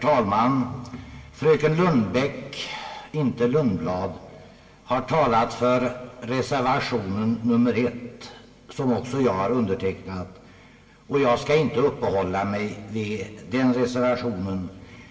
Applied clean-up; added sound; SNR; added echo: none; none; none; reverberation time 2.0 s.